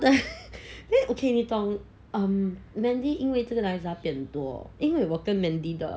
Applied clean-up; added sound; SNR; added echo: none; none; none; none.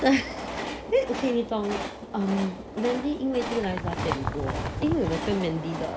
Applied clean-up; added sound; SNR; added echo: none; Train + Bird; 5 dB; none.